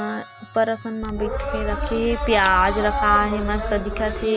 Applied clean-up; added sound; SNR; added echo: none; Scissors; 7 dB; none.